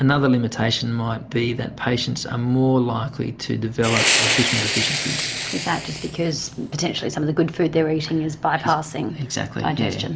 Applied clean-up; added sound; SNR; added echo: none; Fire; 2 dB; none.